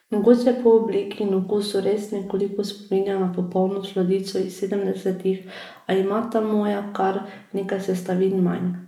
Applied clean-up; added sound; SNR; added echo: neural mask model Resemble Enhance denoiser.